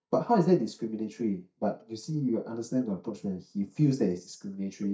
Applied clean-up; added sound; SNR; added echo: neural mask model DeepFilterNet 3.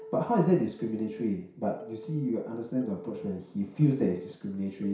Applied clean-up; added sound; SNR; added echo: none; Telephone; 17 dB; reverberation time 0.6 s.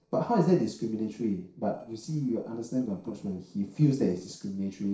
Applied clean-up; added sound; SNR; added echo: neural separator model SepFormer DNS4.